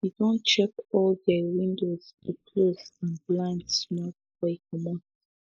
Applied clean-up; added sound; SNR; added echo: neural mask model Resemble Enhance denoiser.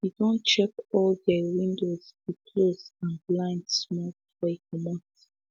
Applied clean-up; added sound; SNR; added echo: none; none; none; none.